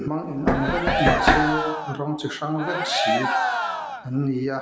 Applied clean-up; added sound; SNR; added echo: none; Cheering + Knock; -3 dB; none.